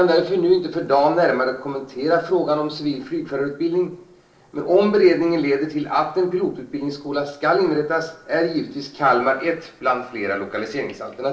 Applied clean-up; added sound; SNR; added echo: neural separator model SepFormer DNS4.